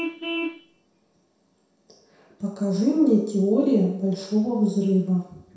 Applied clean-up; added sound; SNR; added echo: none; Vehicle horn, car horn, honking; 15 dB; reverberation time 0.7 s.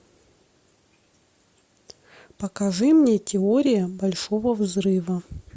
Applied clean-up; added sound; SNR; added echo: none; none; none; none.